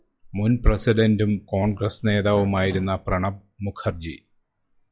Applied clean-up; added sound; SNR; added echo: classical method log-MMSE.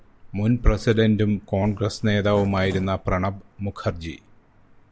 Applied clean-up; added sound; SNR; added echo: none; Zipper (clothing); 19 dB; none.